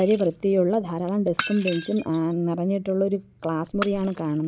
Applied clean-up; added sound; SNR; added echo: none; Shatter; 14 dB; none.